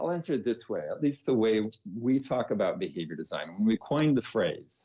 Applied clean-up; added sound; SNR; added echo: none; none; none; none.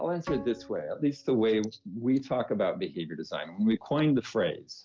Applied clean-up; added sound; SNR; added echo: none; Bowed string instrument; 18 dB; none.